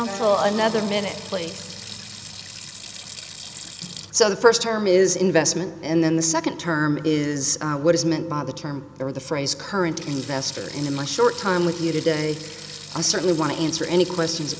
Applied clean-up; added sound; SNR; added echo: none; Sink (filling or washing); 17 dB; none.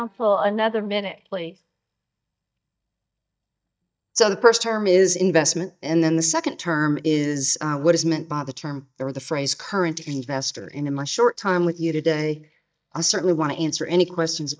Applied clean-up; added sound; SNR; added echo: neural mask model DeepFilterNet 3.